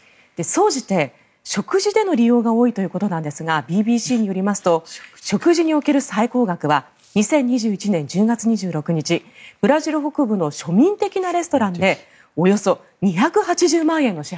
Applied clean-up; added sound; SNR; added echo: none; none; none; none.